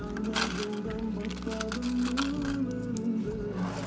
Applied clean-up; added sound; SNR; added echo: none; Mechanisms; 8 dB; reverberation time 0.3 s.